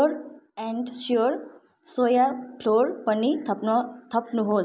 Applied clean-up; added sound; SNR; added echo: none; none; none; none.